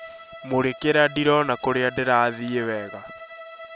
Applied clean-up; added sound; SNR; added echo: none; Bowed string instrument; 17 dB; none.